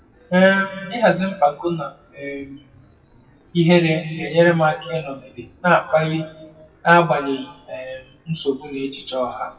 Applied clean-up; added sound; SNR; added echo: classical method WPE with log-MMSE.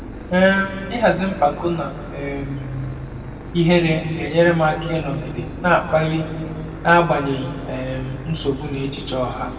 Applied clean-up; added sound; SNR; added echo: none; Engine / Boat, Water vehicle; 12 dB; reverberation time 1.9 s.